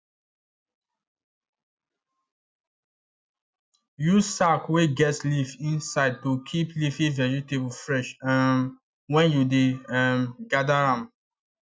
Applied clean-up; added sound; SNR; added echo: none; none; none; none.